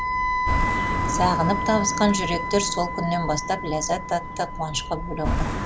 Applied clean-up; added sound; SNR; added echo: none; Wind instrument, woodwind instrument + Car passing by; 0 dB; none.